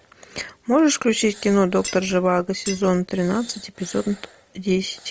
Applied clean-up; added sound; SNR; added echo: none; Shatter; 13 dB; none.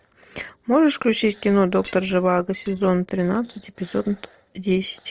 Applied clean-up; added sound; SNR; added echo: neural separator model SepFormer DNS4.